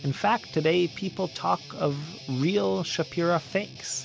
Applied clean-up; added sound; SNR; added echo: none; Guitar; 16 dB; none.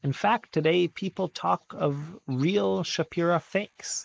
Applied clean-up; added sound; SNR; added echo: neural mask model Resemble Enhance denoiser.